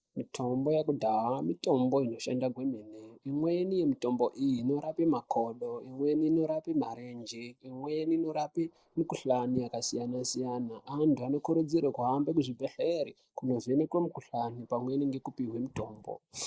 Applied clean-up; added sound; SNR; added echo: neural mask model Resemble Enhance denoiser.